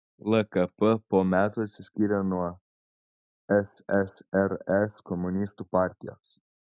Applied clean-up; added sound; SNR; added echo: none; none; none; none.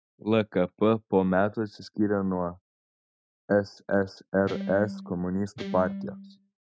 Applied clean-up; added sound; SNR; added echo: neural mask model RNNoise.